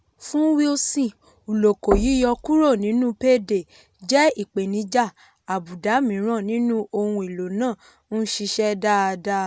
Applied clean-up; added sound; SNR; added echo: none; Knock; 10 dB; none.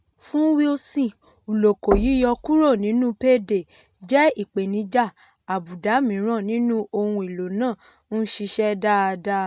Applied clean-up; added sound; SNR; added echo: neural mask model RNNoise.